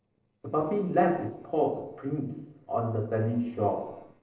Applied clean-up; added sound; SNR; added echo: neural separator model SepFormer DNS4.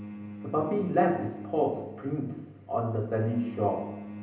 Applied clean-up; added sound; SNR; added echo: none; Bowed string instrument; 13 dB; reverberation time 0.8 s.